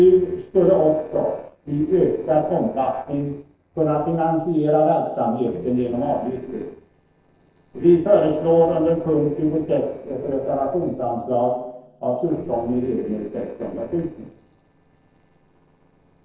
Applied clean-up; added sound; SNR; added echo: neural separator model SepFormer DNS4.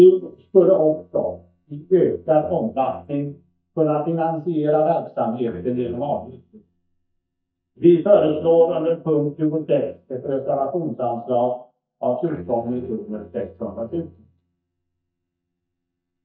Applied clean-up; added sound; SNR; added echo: neural mask model DeepFilterNet 3.